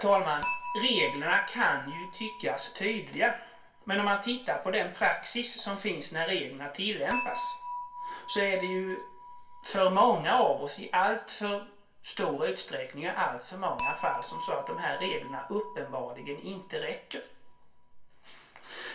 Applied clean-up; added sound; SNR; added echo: none; Dishes, pots, and pans / Chink, clink; 11 dB; reverberation time 0.3 s.